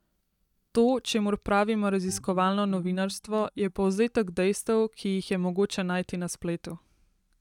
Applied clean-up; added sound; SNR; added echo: neural mask model DeepFilterNet 3.